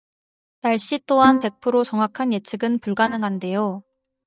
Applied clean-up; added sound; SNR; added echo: neural mask model DeepFilterNet 3.